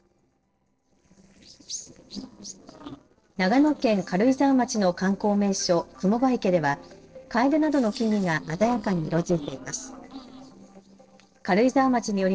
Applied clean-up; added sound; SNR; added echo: neural separator model SepFormer DNS4.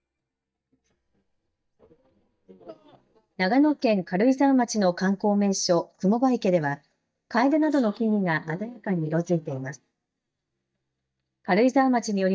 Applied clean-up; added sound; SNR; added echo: neural mask model DeepFilterNet 3.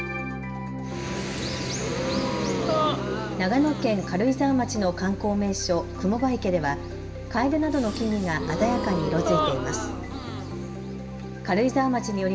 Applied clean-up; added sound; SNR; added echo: none; Gasp; 5 dB; reverberation time 0.9 s.